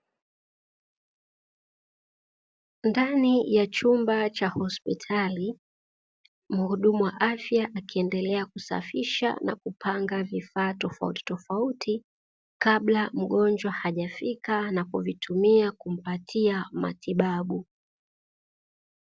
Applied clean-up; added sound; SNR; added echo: none; none; none; none.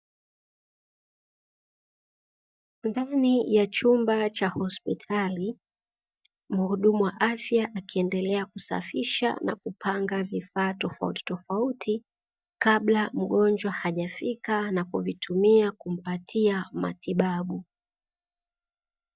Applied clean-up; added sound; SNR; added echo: neural mask model DeepFilterNet 3.